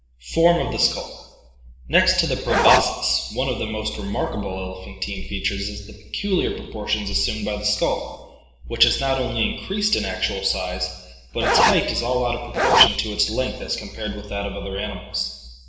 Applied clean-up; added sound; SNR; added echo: none; Zipper (clothing); -4 dB; reverberation time 1.1 s.